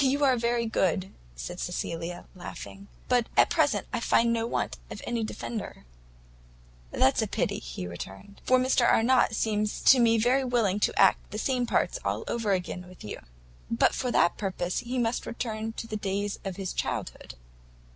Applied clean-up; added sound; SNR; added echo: none; none; none; none.